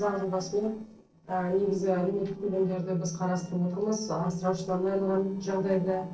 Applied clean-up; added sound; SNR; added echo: neural separator model SepFormer DNS4.